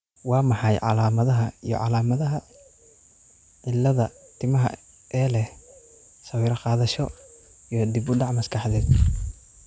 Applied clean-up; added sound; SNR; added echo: none; none; none; none.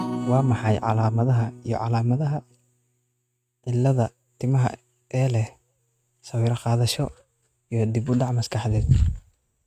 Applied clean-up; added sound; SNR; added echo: neural mask model RNNoise.